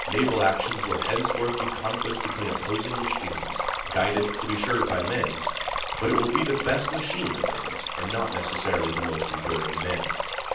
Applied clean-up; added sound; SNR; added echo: none; Stream; 1 dB; reverberation time 0.6 s.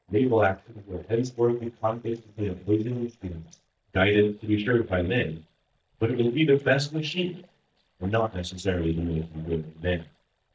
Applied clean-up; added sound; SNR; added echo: neural mask model DeepFilterNet 3.